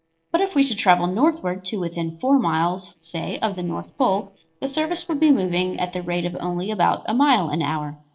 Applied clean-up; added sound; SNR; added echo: neural separator model SepFormer DNS4.